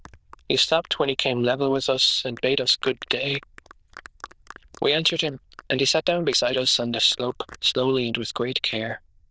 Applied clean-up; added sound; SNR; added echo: neural diffusion model UNIVERSE++.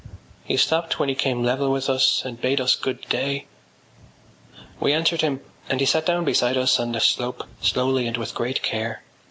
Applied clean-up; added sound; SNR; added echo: none; none; none; none.